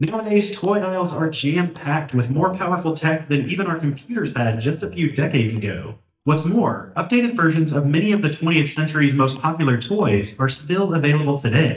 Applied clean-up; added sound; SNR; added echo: neural mask model DeepFilterNet 3.